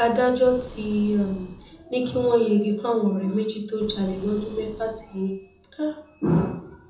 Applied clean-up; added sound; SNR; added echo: none; Boom; 20 dB; reverberation time 0.5 s.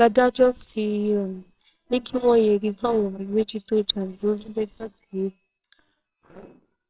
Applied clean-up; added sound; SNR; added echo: neural separator model SepFormer WHAMR!.